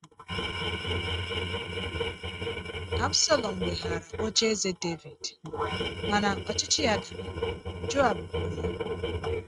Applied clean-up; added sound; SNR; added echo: neural mask model RNNoise.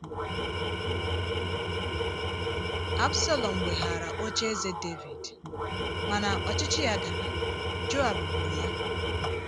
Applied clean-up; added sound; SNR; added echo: none; Tools; -3 dB; none.